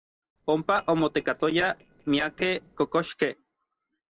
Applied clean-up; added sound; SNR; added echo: neural separator model SepFormer DNS4.